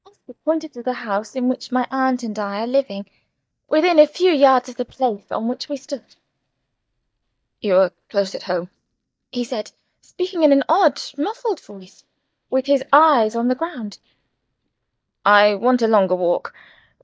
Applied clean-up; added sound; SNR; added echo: neural mask model DeepFilterNet 3.